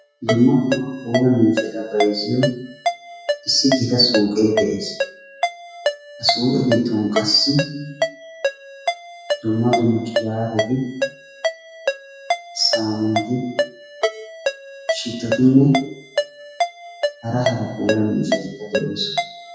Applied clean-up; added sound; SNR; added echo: classical method WPE with log-MMSE.